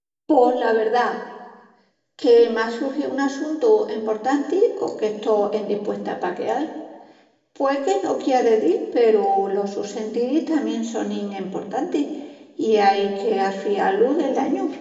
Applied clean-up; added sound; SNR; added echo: none; none; none; reverberation time 1.0 s.